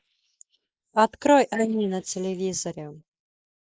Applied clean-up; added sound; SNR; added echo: neural mask model Resemble Enhance denoiser.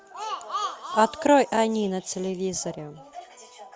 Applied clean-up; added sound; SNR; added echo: none; none; none; none.